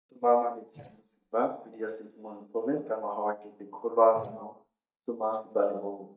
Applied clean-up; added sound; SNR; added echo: neural mask model DeepFilterNet 3.